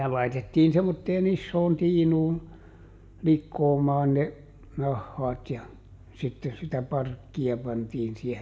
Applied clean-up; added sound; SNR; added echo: none; none; none; reverberation time 1.1 s.